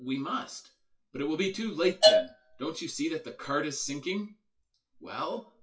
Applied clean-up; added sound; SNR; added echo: classical method WPE with log-MMSE.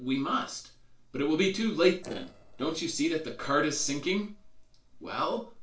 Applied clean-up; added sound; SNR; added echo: neural separator model SepFormer DNS4.